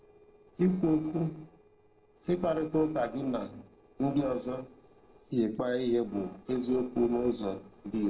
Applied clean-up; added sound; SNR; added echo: neural separator model SepFormer DNS4.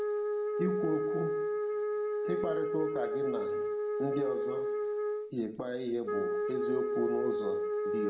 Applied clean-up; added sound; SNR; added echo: none; Wind instrument, woodwind instrument; -4 dB; reverberation time 0.5 s.